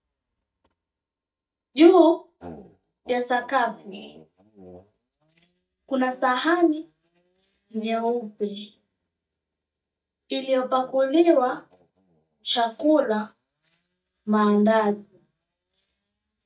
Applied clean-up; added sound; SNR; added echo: neural mask model DeepFilterNet 3.